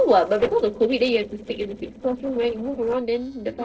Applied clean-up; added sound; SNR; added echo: neural separator model SepFormer DNS4.